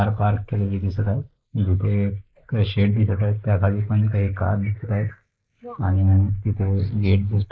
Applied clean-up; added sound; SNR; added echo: neural mask model Resemble Enhance denoiser.